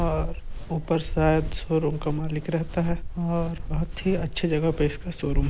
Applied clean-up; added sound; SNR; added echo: none; Walk, footsteps; 4 dB; none.